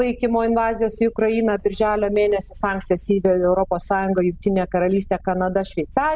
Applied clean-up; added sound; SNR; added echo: none; Purr; 19 dB; none.